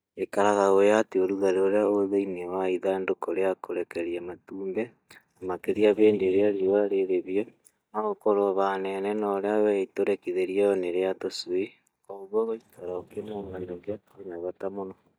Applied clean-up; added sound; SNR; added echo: neural mask model DeepFilterNet 3.